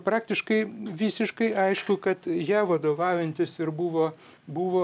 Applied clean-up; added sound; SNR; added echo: none; none; none; none.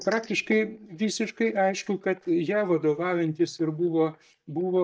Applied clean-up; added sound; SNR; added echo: neural mask model DeepFilterNet 3.